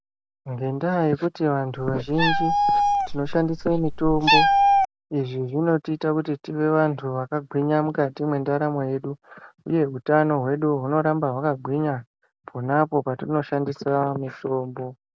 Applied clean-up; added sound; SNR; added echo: none; Meow; -3 dB; none.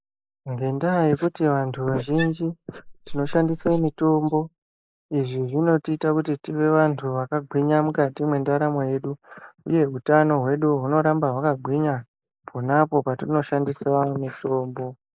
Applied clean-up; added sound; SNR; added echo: neural mask model Resemble Enhance denoiser.